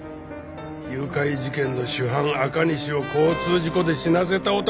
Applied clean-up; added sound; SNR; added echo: none; none; none; none.